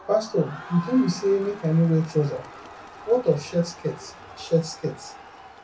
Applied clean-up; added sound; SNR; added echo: none; Crowd; 17 dB; reverberation time 0.3 s.